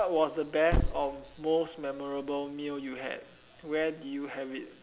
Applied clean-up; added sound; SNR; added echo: none; Thump, thud; 5 dB; none.